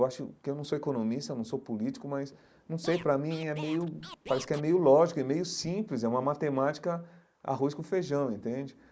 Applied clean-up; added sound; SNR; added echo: neural mask model Resemble Enhance denoiser.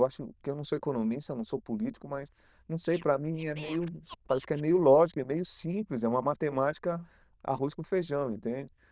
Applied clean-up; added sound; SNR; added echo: neural diffusion model UNIVERSE++.